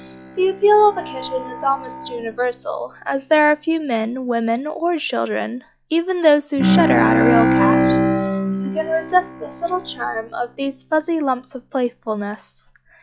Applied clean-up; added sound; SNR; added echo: classical method log-MMSE.